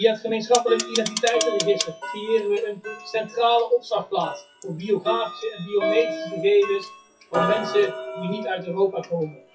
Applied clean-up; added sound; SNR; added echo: classical method WPE with log-MMSE.